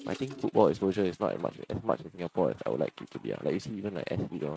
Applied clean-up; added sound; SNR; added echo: neural mask model RNNoise.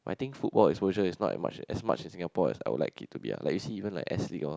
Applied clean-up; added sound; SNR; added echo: none; none; none; none.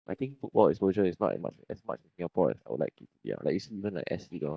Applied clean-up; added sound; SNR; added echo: neural mask model DeepFilterNet 3.